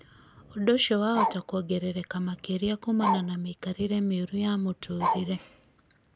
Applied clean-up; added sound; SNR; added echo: none; Bark; 6 dB; none.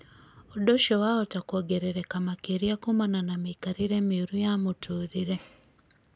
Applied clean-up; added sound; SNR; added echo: none; none; none; none.